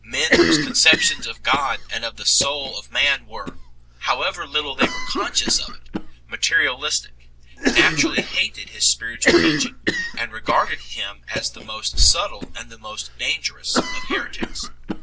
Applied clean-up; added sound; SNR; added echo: none; Cough; 2 dB; none.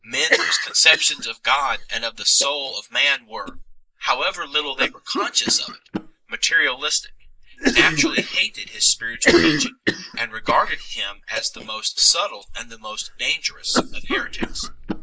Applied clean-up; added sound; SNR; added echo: neural mask model Resemble Enhance denoiser.